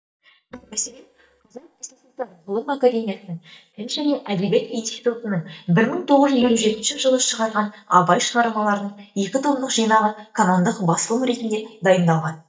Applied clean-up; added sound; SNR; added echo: neural mask model DeepFilterNet 3.